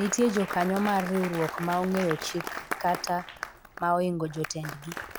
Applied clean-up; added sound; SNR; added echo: none; Applause; 9 dB; none.